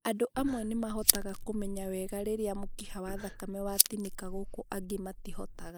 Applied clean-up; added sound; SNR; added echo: neural mask model Resemble Enhance denoiser.